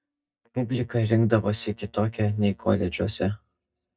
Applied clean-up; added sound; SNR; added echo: neural mask model DeepFilterNet 3.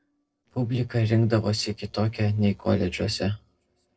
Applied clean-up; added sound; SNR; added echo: neural separator model SepFormer DNS4.